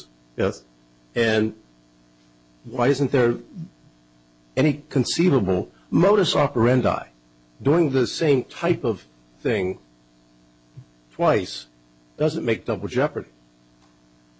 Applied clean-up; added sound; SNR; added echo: none; none; none; none.